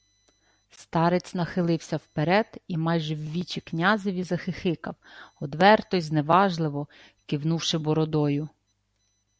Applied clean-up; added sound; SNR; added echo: none; none; none; none.